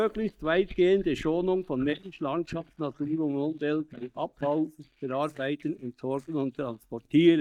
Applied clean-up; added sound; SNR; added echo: neural mask model DeepFilterNet 3.